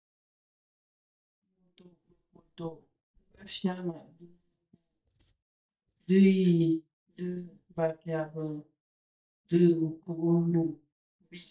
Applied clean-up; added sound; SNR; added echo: neural mask model DeepFilterNet 3.